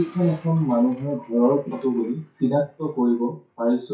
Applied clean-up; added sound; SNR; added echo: classical method WPE with log-MMSE.